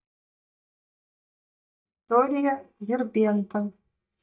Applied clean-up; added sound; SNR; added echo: neural mask model DeepFilterNet 3.